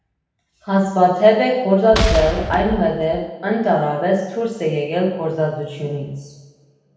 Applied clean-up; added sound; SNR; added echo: none; Boom; 3 dB; reverberation time 0.9 s.